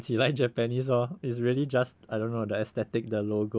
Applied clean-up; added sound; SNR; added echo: none; none; none; none.